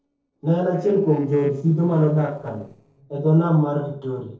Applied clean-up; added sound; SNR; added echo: neural separator model SepFormer DNS4.